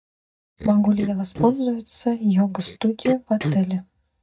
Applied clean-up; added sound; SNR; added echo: neural mask model DeepFilterNet 3.